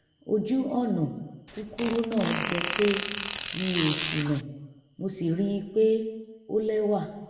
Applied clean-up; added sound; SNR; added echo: none; Fart; 5 dB; reverberation time 1.0 s.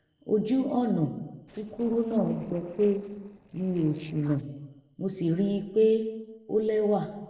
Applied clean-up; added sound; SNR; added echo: neural separator model SepFormer DNS4.